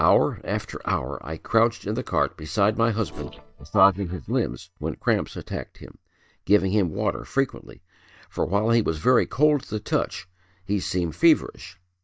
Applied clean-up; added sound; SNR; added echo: neural mask model DeepFilterNet 3.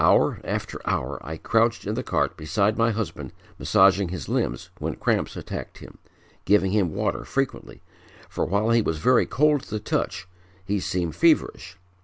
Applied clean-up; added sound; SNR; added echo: none; none; none; none.